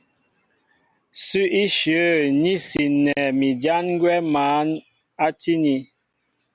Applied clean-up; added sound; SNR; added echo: none; none; none; none.